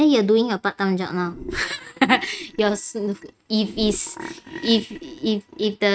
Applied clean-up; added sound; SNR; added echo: neural mask model RNNoise.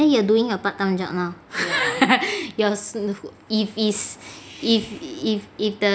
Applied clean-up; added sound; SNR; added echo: none; none; none; none.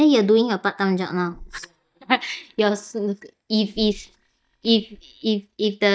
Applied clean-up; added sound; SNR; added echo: neural mask model DeepFilterNet 3.